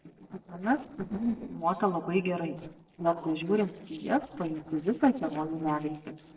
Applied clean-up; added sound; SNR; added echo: neural separator model SepFormer DNS4.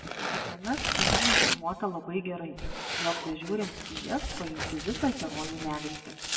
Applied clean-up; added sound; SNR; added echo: none; Tearing; -3 dB; reverberation time 1.1 s.